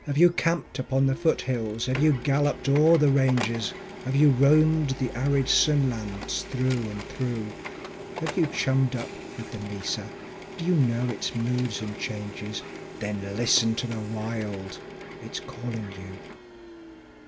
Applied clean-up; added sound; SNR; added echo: none; Printer; 13 dB; none.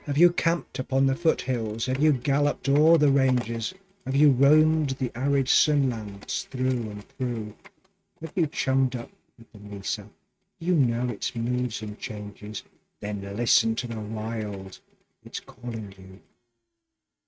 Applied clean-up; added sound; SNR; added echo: neural mask model RNNoise.